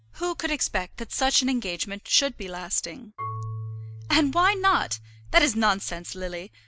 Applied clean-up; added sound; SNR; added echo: none; Marimba, xylophone / Wood; 15 dB; none.